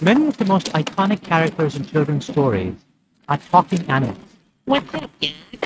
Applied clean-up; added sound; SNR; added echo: neural mask model RNNoise.